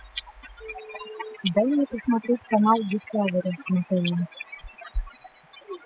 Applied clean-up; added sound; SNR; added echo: classical method spectral subtraction.